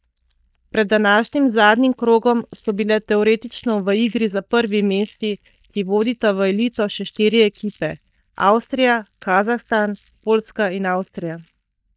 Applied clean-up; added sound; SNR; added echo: neural mask model DeepFilterNet 3.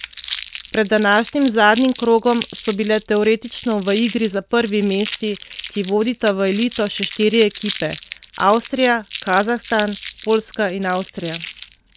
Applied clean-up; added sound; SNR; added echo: none; Crumpling, crinkling; 15 dB; none.